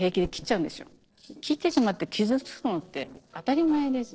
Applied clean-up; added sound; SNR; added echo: neural separator model SepFormer DNS4.